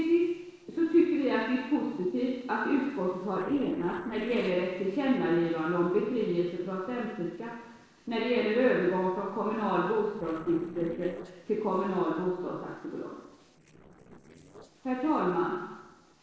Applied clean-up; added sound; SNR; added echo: neural separator model SepFormer DNS4.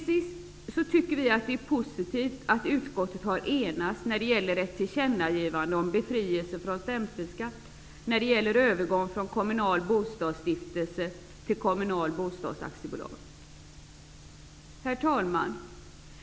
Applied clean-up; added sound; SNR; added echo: none; none; none; none.